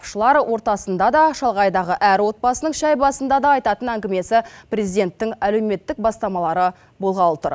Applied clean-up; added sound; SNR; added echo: none; none; none; none.